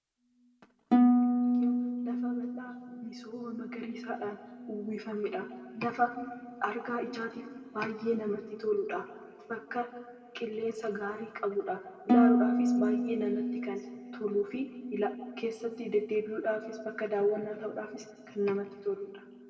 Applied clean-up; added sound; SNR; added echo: none; Harp; -2 dB; reverberation time 1.6 s.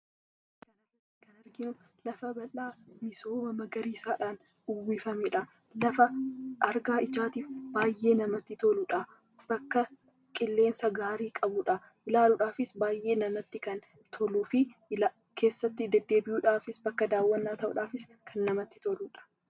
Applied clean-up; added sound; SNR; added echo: none; none; none; none.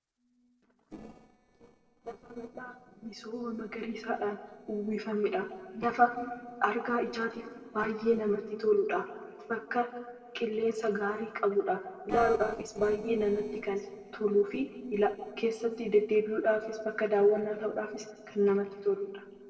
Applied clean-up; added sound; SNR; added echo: neural separator model SepFormer DNS4.